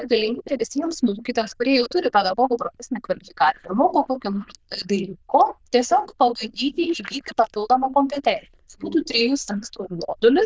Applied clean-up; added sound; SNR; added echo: neural diffusion model UNIVERSE++.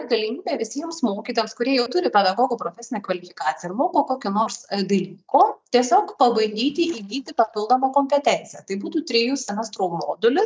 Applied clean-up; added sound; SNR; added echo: neural mask model DeepFilterNet 3.